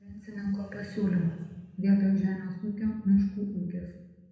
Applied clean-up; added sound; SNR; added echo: none; none; none; reverberation time 1.0 s.